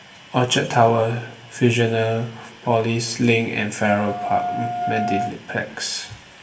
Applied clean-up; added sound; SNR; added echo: none; Wind instrument, woodwind instrument; 6 dB; reverberation time 0.8 s.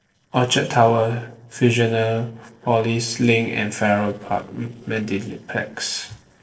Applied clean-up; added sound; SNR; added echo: neural separator model SepFormer DNS4.